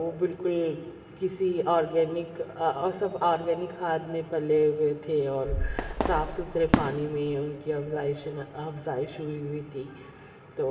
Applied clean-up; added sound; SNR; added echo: none; Fireworks; 3 dB; reverberation time 1.9 s.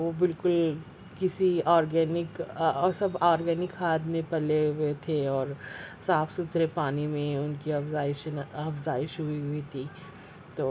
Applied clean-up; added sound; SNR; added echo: none; none; none; none.